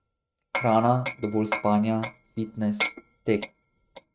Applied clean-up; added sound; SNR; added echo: neural mask model RNNoise.